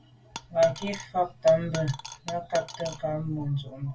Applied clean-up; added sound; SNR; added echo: none; Coin (dropping); 13 dB; reverberation time 0.1 s.